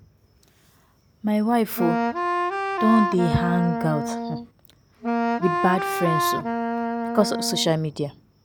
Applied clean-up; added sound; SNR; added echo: none; Wind instrument, woodwind instrument; 0 dB; none.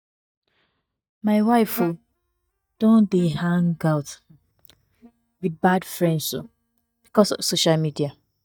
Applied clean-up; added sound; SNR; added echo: neural mask model DeepFilterNet 3.